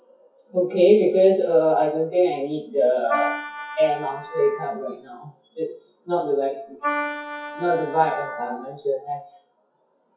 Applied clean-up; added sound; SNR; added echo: classical method WPE with log-MMSE.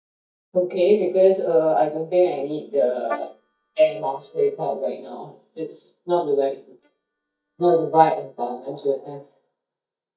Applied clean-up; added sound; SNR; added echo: neural mask model DeepFilterNet 3.